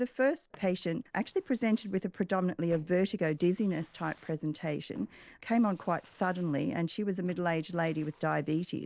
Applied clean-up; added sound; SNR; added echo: neural separator model SepFormer DNS4.